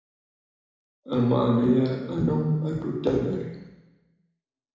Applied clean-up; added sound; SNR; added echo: none; none; none; reverberation time 1.0 s.